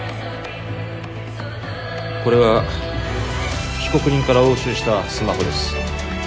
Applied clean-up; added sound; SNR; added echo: none; none; none; none.